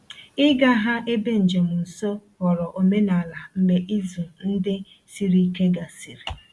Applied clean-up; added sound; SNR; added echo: none; none; none; none.